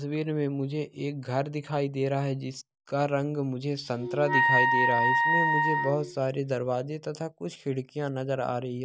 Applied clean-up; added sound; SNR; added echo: none; Wind instrument, woodwind instrument; -4 dB; none.